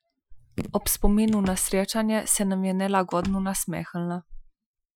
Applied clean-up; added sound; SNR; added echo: classical method Wiener filter.